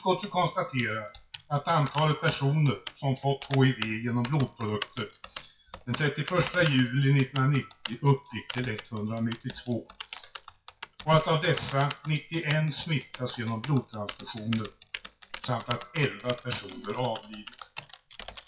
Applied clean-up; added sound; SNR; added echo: classical method WPE with log-MMSE.